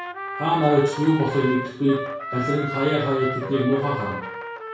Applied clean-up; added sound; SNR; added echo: none; Trumpet; 8 dB; reverberation time 0.6 s.